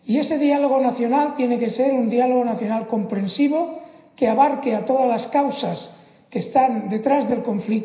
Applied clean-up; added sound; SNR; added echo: none; none; none; reverberation time 0.9 s.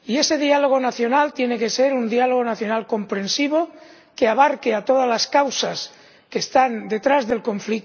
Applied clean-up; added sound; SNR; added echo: none; none; none; none.